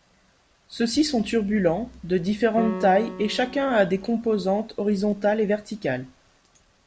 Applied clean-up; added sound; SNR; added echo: none; Piano; 14 dB; none.